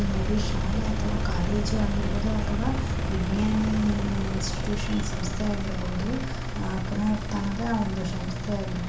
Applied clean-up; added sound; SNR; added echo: none; Engine; -2 dB; reverberation time 0.4 s.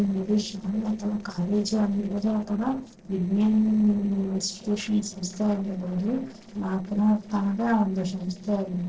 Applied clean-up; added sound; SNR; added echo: neural separator model SepFormer DNS4.